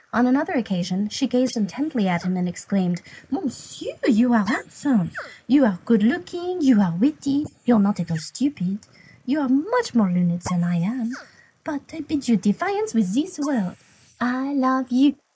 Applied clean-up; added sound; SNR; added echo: neural mask model Resemble Enhance denoiser.